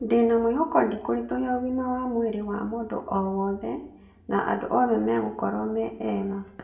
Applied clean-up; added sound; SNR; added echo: none; none; none; reverberation time 0.6 s.